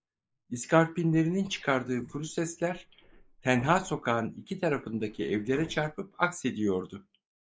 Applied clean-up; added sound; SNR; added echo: neural mask model Resemble Enhance denoiser.